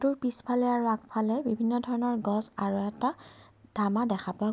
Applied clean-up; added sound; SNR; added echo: none; none; none; none.